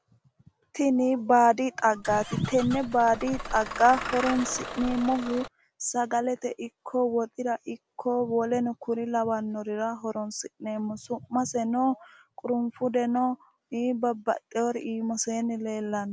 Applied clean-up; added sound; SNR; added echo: none; Engine starting / Bus; 9 dB; none.